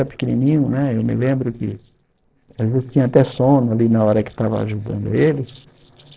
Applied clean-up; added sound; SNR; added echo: neural separator model SepFormer DNS4.